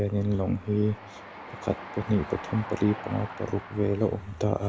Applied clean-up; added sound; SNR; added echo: none; Train; 14 dB; reverberation time 0.3 s.